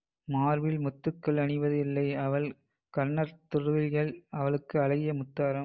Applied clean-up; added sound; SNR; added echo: none; none; none; none.